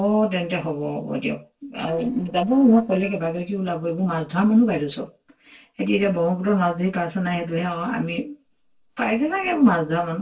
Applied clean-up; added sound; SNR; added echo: neural separator model SepFormer DNS4.